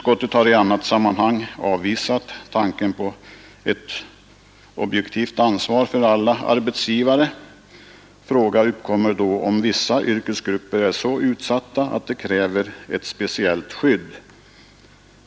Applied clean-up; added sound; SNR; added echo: none; none; none; none.